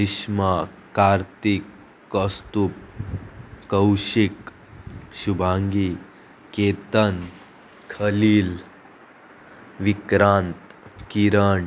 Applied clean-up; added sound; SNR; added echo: none; none; none; none.